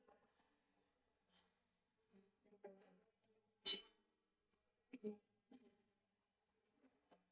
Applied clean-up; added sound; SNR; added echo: neural mask model DeepFilterNet 3.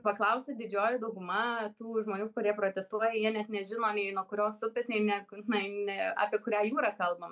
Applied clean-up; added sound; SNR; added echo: none; none; none; none.